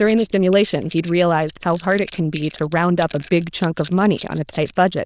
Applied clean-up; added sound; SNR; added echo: neural diffusion model UNIVERSE++.